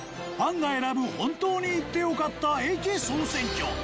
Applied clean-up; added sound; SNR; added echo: none; none; none; none.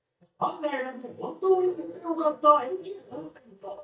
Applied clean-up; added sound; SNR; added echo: neural mask model DeepFilterNet 3.